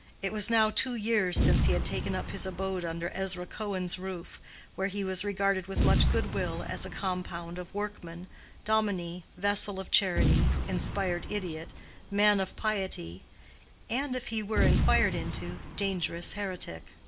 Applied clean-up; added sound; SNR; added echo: none; Boom; 1 dB; none.